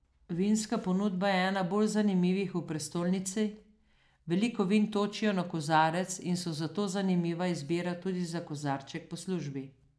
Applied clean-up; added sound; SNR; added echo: none; none; none; none.